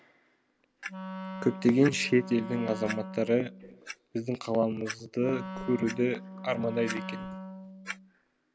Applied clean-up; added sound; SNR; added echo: none; Wind instrument, woodwind instrument + Clock; 11 dB; none.